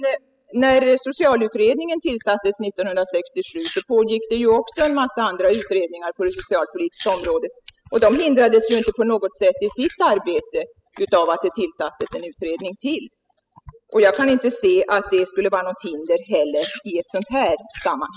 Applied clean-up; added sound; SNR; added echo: classical method spectral subtraction.